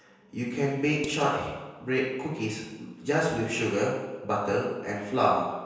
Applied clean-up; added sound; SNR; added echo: none; Dishes, pots, and pans; 18 dB; reverberation time 1.2 s.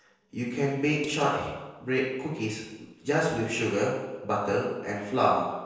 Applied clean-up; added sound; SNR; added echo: neural separator model SepFormer DNS4.